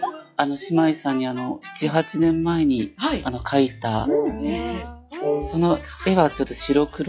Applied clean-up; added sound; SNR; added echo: classical method log-MMSE.